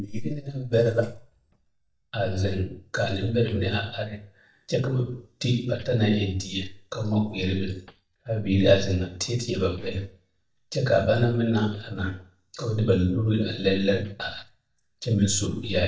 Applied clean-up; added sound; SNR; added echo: neural mask model DeepFilterNet 3.